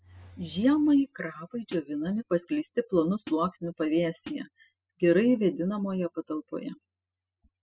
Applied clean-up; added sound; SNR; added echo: classical method spectral subtraction.